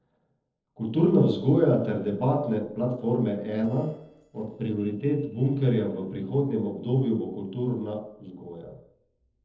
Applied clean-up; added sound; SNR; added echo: neural separator model SepFormer DNS4.